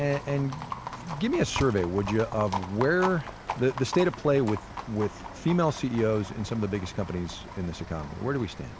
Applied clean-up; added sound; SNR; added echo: none; Livestock, farm animals, working animals; 10 dB; none.